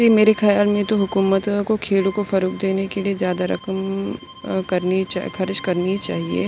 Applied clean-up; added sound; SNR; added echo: none; Bowed string instrument; 20 dB; none.